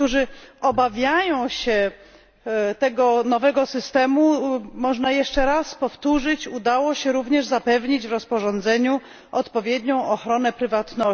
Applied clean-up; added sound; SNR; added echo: none; none; none; none.